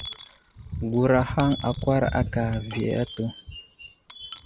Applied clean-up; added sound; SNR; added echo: none; Coin (dropping) / Dishes, pots, and pans; 5 dB; none.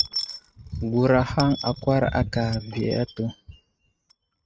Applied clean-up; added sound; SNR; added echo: neural mask model RNNoise.